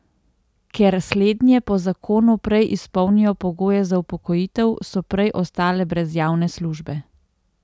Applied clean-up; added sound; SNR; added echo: none; none; none; none.